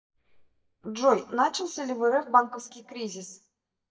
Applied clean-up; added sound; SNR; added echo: neural mask model DeepFilterNet 3.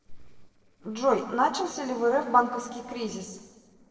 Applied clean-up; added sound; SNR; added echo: neural separator model SepFormer DNS4.